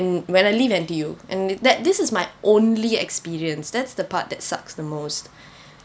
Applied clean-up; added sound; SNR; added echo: none; none; none; none.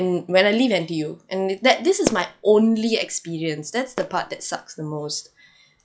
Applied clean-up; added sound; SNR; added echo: classical method log-MMSE.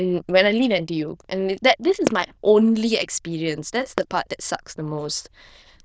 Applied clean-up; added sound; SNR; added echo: neural diffusion model UNIVERSE++.